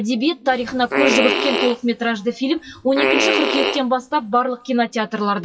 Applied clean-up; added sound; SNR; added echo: classical method WPE with log-MMSE.